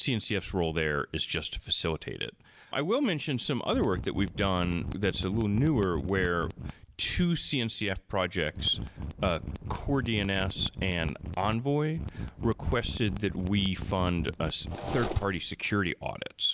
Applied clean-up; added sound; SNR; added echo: none; Mechanisms + Mechanisms; 7 dB; none.